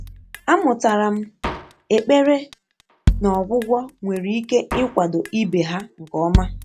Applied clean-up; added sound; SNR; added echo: none; Drum kit; 6 dB; none.